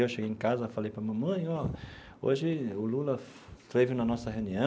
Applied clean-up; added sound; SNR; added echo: none; none; none; none.